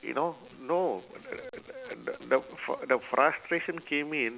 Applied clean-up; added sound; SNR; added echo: none; none; none; none.